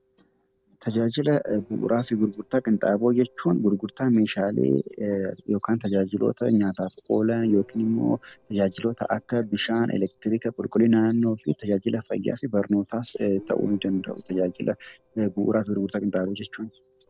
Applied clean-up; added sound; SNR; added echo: neural separator model SepFormer DNS4.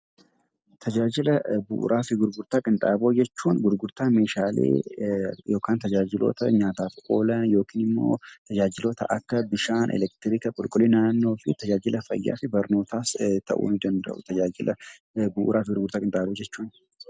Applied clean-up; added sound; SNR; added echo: none; none; none; none.